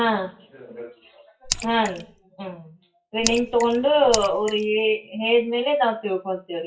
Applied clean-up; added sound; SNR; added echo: classical method WPE with log-MMSE.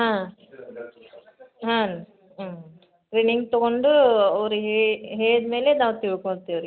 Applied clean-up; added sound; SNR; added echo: none; none; none; none.